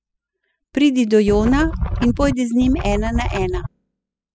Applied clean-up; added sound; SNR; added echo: classical method spectral subtraction.